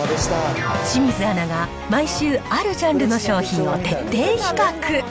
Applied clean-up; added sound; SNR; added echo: none; none; none; none.